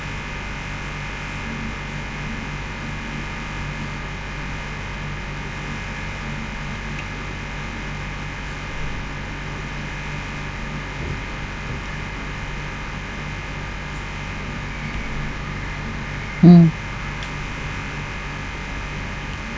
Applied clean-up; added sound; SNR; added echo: none; none; none; none.